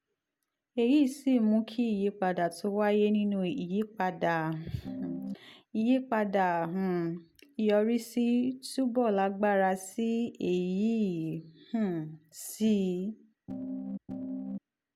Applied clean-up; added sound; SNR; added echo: none; Piano; 7 dB; none.